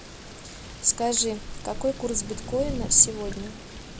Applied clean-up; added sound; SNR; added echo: none; Thunder / Rain; 10 dB; none.